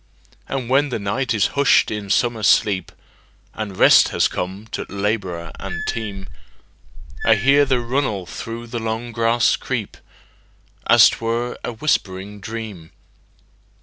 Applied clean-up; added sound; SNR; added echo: none; Squeak / Screech; 4 dB; none.